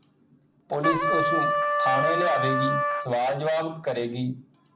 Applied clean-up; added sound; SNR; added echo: none; Trumpet; -3 dB; none.